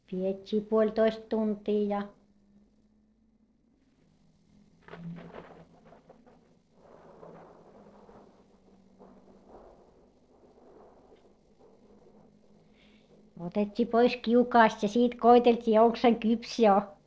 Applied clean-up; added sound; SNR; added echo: neural separator model SepFormer DNS4.